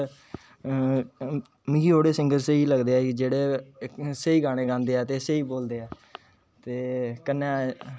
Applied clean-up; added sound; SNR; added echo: none; none; none; none.